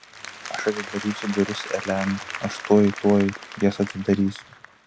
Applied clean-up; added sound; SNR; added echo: none; Applause; 12 dB; none.